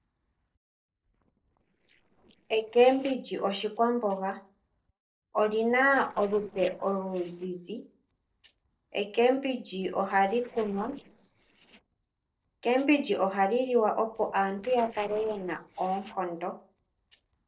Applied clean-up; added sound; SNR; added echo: neural separator model SepFormer DNS4.